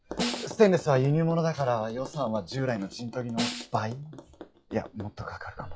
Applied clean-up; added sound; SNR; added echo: classical method log-MMSE.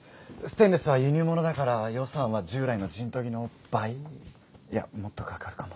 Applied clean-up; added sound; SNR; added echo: none; none; none; none.